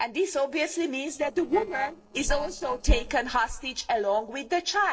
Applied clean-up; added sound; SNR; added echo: neural separator model SepFormer DNS4.